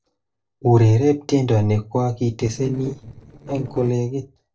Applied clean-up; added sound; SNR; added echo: neural separator model SepFormer DNS4.